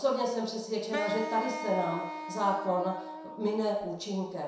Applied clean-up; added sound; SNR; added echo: none; Wind instrument, woodwind instrument; 8 dB; reverberation time 0.7 s.